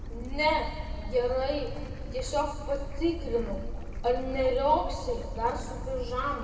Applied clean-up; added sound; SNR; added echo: none; Stream / Bird; 5 dB; reverberation time 2.2 s.